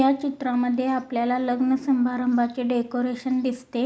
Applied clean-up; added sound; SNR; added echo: none; none; none; none.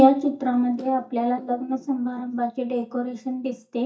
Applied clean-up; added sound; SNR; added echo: neural mask model DeepFilterNet 3.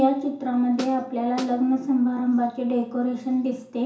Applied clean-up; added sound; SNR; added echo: none; Snare drum; 15 dB; reverberation time 0.7 s.